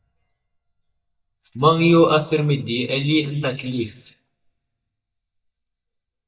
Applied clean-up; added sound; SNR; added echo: neural mask model DeepFilterNet 3.